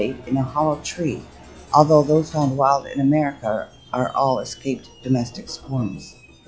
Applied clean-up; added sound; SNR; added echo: classical method log-MMSE.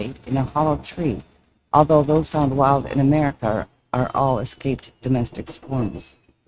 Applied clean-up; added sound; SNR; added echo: neural mask model RNNoise.